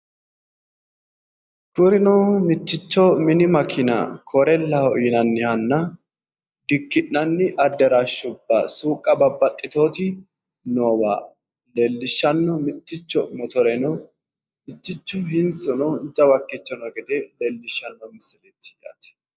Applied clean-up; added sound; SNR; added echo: neural mask model DeepFilterNet 3.